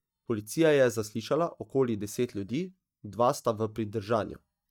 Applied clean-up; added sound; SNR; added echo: neural mask model DeepFilterNet 3.